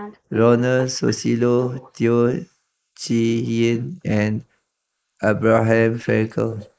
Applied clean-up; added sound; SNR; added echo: neural mask model Resemble Enhance denoiser.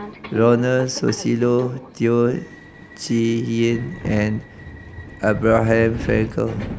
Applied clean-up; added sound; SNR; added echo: none; Subway, metro, underground; 13 dB; none.